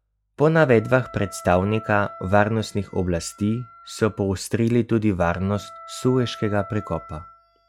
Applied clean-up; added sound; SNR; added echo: classical method log-MMSE.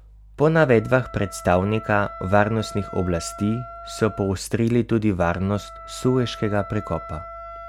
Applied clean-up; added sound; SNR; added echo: none; Wind instrument, woodwind instrument; 16 dB; none.